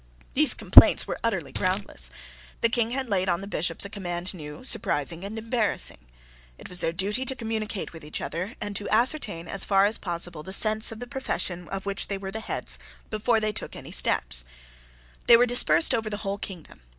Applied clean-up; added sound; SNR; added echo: none; Coin (dropping); 6 dB; none.